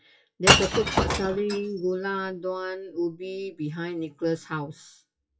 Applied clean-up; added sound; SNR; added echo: classical method WPE with log-MMSE.